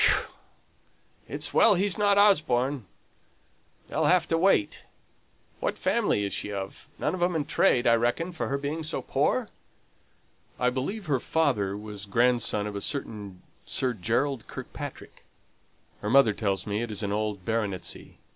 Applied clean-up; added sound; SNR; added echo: none; none; none; none.